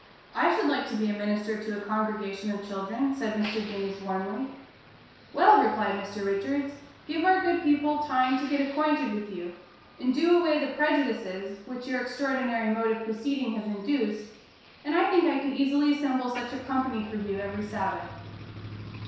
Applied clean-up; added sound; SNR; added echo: none; Motor vehicle (road); 19 dB; reverberation time 0.7 s.